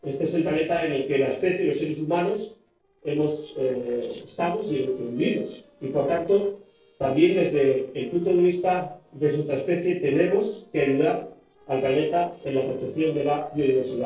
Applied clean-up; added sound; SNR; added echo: neural separator model SepFormer DNS4.